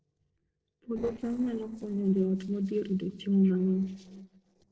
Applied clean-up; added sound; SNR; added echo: neural separator model SepFormer DNS4.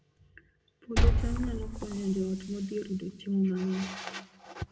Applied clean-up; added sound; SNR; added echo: none; Liquid; -2 dB; reverberation time 0.8 s.